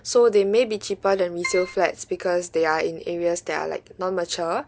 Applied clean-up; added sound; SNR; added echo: none; Keyboard (musical); 8 dB; none.